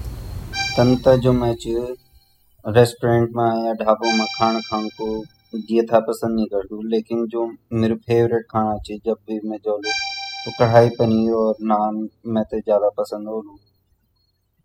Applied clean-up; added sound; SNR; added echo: classical method spectral subtraction.